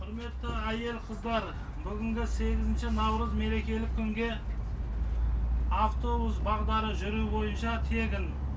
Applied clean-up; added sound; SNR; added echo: none; none; none; none.